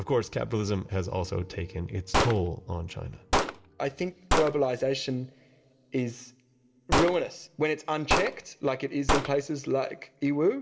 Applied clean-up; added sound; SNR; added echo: none; Gunshot, gunfire; 1 dB; reverberation time 0.5 s.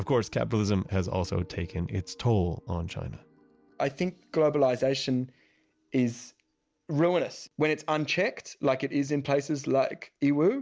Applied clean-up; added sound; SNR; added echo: none; none; none; none.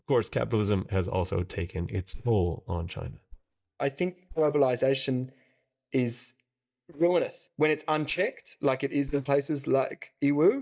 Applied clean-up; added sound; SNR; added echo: neural mask model DeepFilterNet 3.